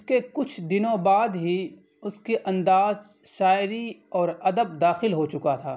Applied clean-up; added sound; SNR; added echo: none; none; none; none.